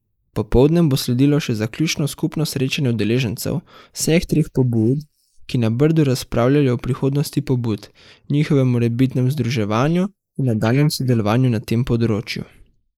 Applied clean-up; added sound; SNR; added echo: neural mask model Resemble Enhance denoiser.